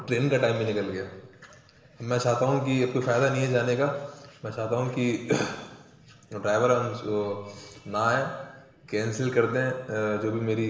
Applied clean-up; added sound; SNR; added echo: none; none; none; reverberation time 1.1 s.